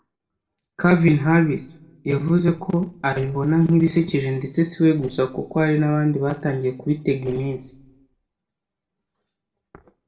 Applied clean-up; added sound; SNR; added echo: neural separator model SepFormer DNS4.